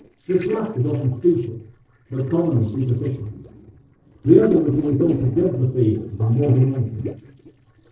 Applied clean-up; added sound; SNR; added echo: neural separator model SepFormer DNS4.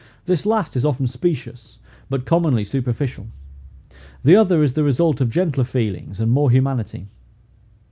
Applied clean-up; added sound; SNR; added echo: none; none; none; none.